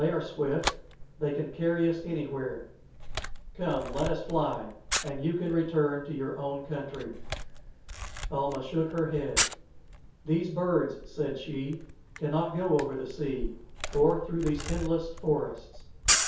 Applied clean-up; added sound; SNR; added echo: none; Camera; 5 dB; reverberation time 0.6 s.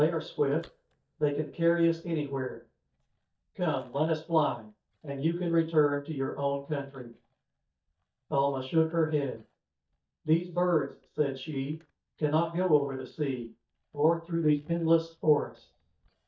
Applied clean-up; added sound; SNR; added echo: neural mask model DeepFilterNet 3.